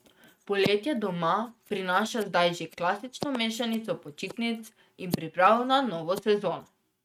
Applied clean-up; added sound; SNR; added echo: neural mask model RNNoise.